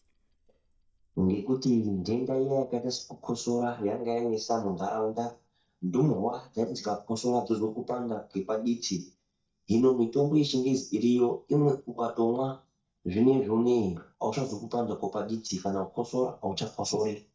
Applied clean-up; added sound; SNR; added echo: neural mask model DeepFilterNet 3.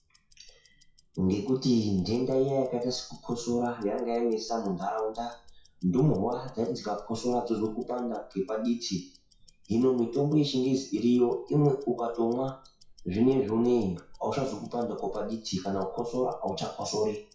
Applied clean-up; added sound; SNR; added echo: classical method WPE with log-MMSE.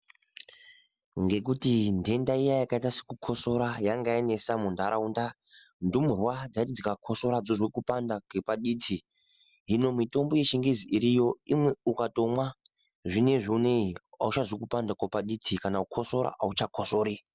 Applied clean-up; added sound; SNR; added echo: none; none; none; none.